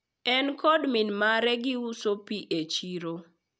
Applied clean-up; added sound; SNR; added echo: none; none; none; none.